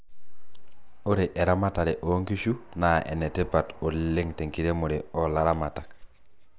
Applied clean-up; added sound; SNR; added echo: none; none; none; none.